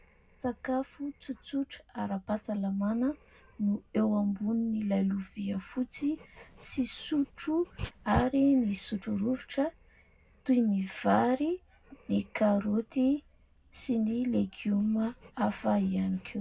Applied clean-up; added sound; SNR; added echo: none; Dog; 18 dB; reverberation time 0.3 s.